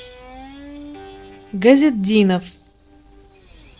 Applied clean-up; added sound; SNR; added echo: neural separator model SepFormer DNS4.